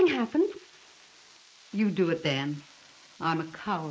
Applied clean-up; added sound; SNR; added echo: neural mask model Resemble Enhance denoiser.